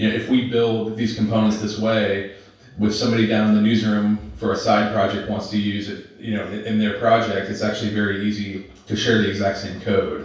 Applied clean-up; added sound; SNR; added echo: none; none; none; reverberation time 0.7 s.